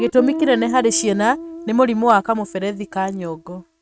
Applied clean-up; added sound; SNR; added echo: neural mask model RNNoise.